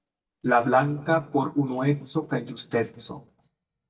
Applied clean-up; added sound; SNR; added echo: neural mask model DeepFilterNet 3.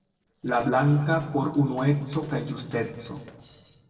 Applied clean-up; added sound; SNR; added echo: neural separator model SepFormer DNS4.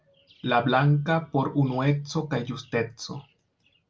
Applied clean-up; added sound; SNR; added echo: none; none; none; none.